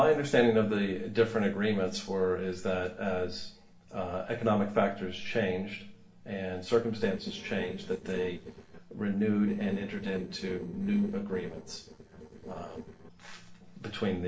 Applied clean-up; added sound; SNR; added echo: neural separator model SepFormer DNS4.